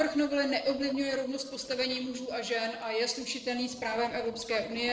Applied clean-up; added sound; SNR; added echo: neural separator model SepFormer DNS4.